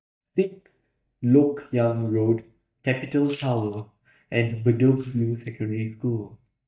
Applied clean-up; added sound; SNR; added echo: neural mask model DeepFilterNet 3.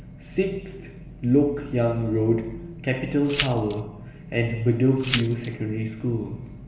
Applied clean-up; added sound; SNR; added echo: none; Glass; 8 dB; reverberation time 1.1 s.